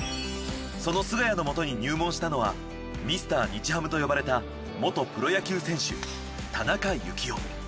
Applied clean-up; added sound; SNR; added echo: none; none; none; none.